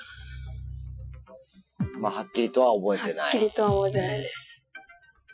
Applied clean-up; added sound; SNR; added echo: classical method Wiener filter.